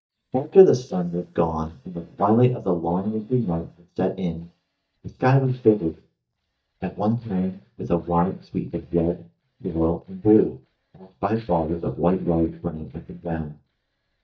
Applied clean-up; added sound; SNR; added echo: neural mask model DeepFilterNet 3.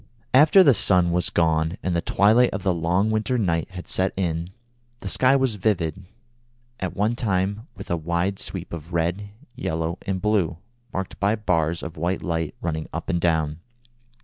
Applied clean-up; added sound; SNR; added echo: none; none; none; none.